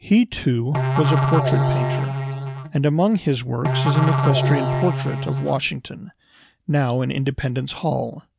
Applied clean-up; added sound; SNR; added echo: none; Musical instrument; -1 dB; none.